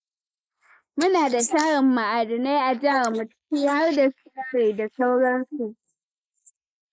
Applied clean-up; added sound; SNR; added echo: neural mask model Resemble Enhance denoiser.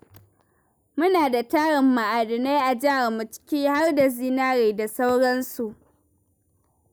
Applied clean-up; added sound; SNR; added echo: none; none; none; none.